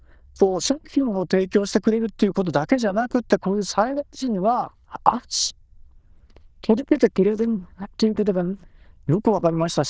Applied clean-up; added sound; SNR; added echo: neural diffusion model UNIVERSE++.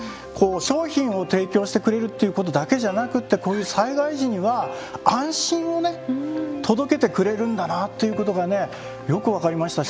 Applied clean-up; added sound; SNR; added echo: none; none; none; none.